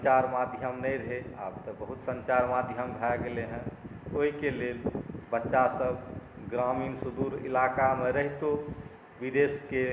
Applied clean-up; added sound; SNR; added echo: none; none; none; none.